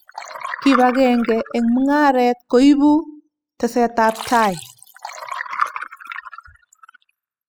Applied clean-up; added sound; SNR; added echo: classical method spectral subtraction.